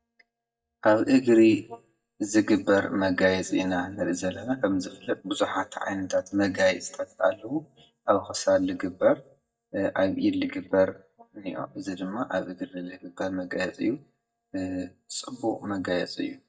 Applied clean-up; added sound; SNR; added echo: neural mask model DeepFilterNet 3.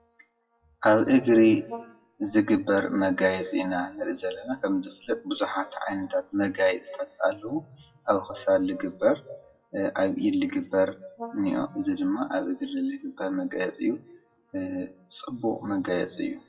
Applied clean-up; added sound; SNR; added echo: classical method WPE with log-MMSE.